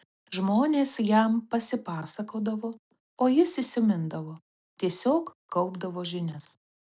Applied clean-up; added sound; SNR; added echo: none; none; none; none.